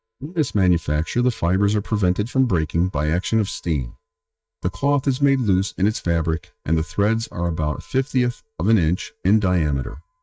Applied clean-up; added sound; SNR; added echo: neural mask model DeepFilterNet 3.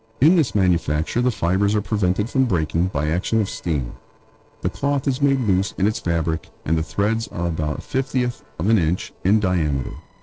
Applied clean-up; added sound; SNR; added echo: neural separator model SepFormer DNS4.